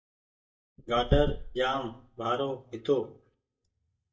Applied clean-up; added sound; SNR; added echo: neural mask model DeepFilterNet 3.